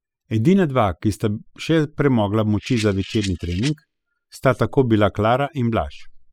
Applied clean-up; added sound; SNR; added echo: classical method spectral subtraction.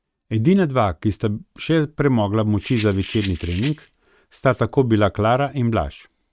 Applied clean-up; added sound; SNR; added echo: neural mask model RNNoise.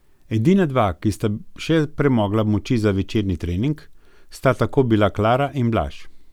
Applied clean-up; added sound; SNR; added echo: none; none; none; none.